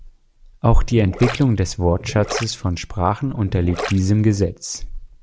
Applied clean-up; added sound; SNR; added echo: none; Gurgling; 12 dB; none.